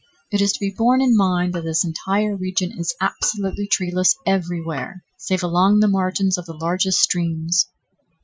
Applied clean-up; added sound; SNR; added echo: classical method Wiener filter.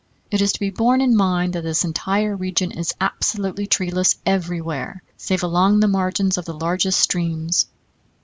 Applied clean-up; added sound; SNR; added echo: none; none; none; none.